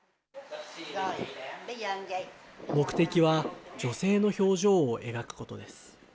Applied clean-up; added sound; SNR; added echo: none; none; none; none.